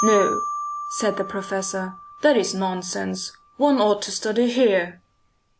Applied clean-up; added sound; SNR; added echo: none; Marimba, xylophone; 9 dB; none.